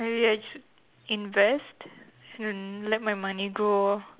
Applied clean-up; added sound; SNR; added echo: none; none; none; none.